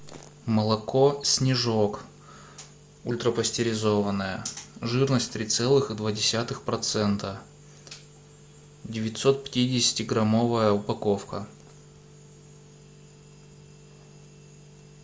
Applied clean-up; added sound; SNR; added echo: none; none; none; none.